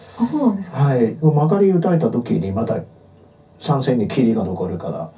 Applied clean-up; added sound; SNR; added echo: none; Telephone; 19 dB; reverberation time 0.3 s.